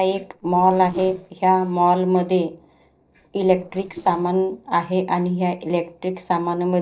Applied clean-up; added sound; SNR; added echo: neural separator model SepFormer DNS4.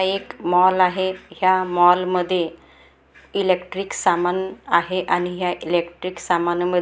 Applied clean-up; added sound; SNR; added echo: none; none; none; none.